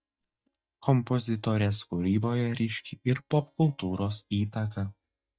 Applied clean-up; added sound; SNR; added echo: neural mask model DeepFilterNet 3.